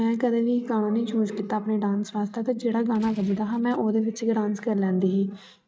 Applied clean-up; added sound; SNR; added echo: neural mask model RNNoise.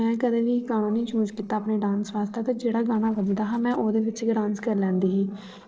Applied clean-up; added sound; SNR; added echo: neural separator model SepFormer DNS4.